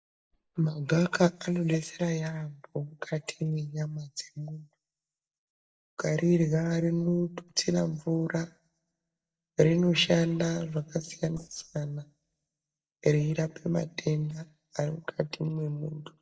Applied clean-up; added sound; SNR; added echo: neural mask model DeepFilterNet 3.